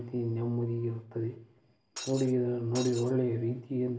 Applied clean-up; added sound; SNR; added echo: none; Shatter; 11 dB; reverberation time 0.5 s.